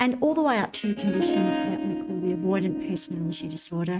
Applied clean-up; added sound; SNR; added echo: neural mask model RNNoise.